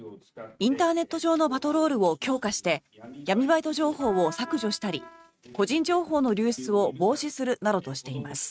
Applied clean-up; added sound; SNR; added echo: neural mask model RNNoise.